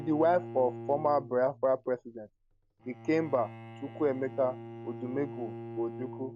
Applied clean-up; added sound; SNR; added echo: none; Bowed string instrument; 12 dB; none.